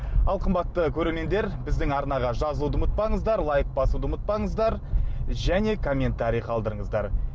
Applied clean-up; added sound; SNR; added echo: none; none; none; none.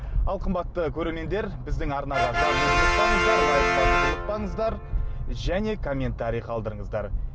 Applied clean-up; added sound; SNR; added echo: none; Brass instrument; 1 dB; none.